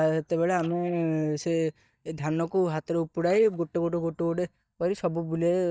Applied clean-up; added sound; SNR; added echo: neural mask model DeepFilterNet 3.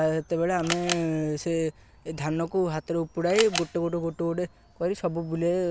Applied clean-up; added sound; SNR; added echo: none; Camera; 12 dB; none.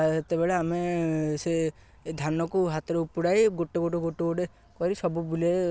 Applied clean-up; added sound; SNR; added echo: none; none; none; none.